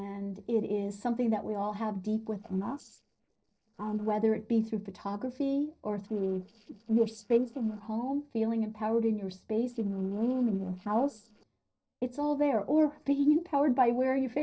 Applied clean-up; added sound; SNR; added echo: neural separator model SepFormer DNS4.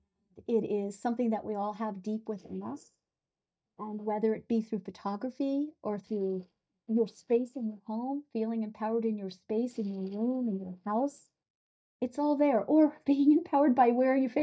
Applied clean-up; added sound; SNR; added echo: neural mask model DeepFilterNet 3.